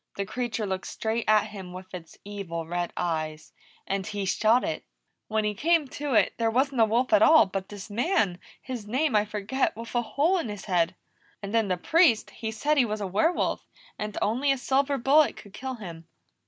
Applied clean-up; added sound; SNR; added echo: none; none; none; none.